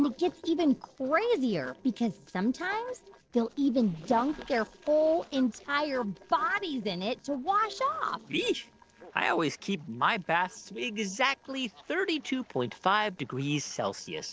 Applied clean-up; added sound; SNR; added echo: neural separator model SepFormer DNS4.